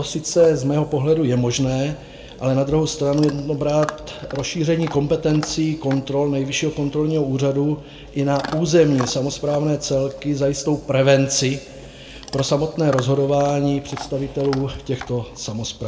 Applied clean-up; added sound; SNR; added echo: none; Chewing, mastication / Dog; 19 dB; reverberation time 1.0 s.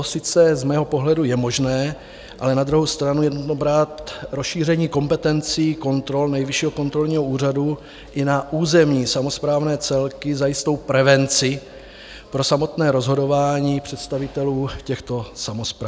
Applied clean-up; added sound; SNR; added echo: none; none; none; none.